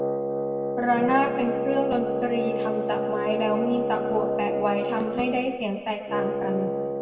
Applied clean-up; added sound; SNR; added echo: none; Wind instrument, woodwind instrument; 0 dB; reverberation time 1.9 s.